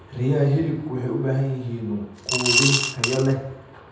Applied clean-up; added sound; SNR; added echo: none; Coin (dropping) / Glass; 0 dB; reverberation time 0.9 s.